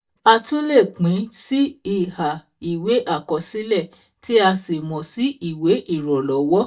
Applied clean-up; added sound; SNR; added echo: neural mask model DeepFilterNet 3.